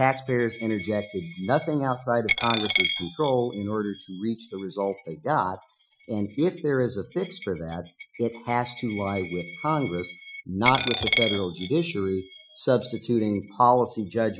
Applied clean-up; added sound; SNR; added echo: classical method Wiener filter.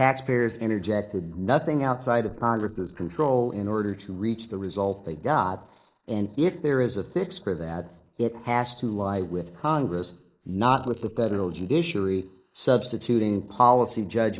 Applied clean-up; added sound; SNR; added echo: neural mask model Resemble Enhance denoiser.